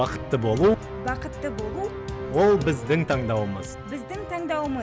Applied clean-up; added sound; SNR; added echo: none; none; none; none.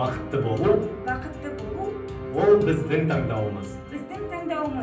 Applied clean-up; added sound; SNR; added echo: none; none; none; reverberation time 0.6 s.